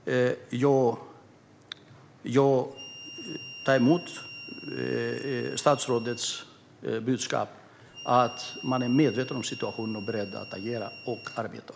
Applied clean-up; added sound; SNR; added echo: none; Harmonica; 16 dB; none.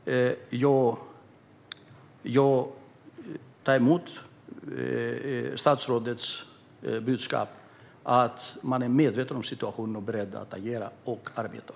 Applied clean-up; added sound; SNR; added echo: none; none; none; none.